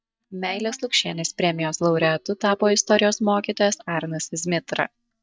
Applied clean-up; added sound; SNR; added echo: neural mask model DeepFilterNet 3.